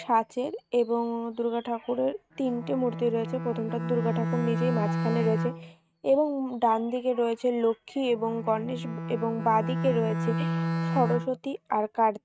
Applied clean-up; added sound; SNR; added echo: neural mask model RNNoise.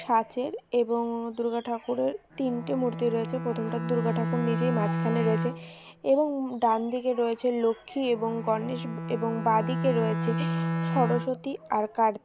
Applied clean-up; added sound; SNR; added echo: none; Bowed string instrument; 5 dB; none.